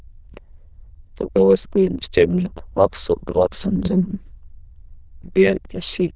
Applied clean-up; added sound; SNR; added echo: neural diffusion model UNIVERSE++.